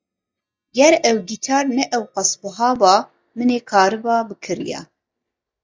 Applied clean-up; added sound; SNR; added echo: neural mask model DeepFilterNet 3.